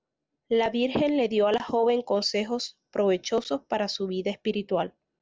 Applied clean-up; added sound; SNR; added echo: none; none; none; none.